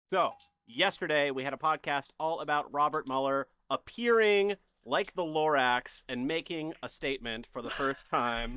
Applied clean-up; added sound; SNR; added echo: neural mask model DeepFilterNet 3.